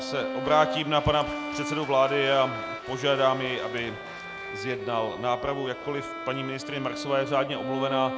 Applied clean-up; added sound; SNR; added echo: none; Bowed string instrument; 8 dB; none.